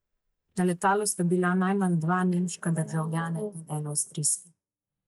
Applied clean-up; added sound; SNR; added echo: neural mask model DeepFilterNet 3.